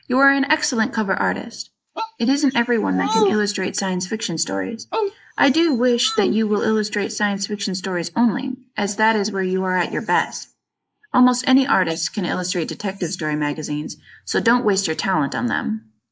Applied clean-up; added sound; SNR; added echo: neural mask model Resemble Enhance denoiser.